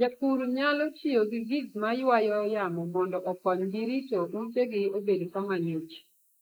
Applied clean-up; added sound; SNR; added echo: neural mask model Resemble Enhance denoiser.